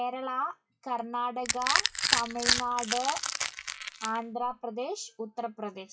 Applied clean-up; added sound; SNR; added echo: classical method WPE with log-MMSE.